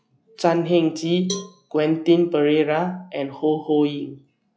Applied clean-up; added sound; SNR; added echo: classical method log-MMSE.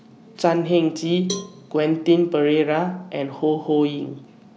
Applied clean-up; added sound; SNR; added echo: none; Cowbell; 16 dB; none.